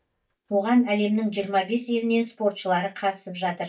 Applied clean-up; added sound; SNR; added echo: neural mask model DeepFilterNet 3.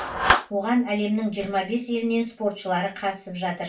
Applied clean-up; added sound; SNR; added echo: none; Clapping; 5 dB; reverberation time 0.2 s.